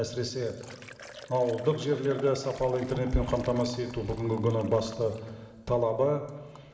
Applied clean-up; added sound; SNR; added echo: none; Liquid; 19 dB; reverberation time 3.0 s.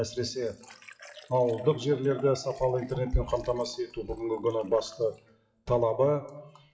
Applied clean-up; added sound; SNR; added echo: classical method WPE with log-MMSE.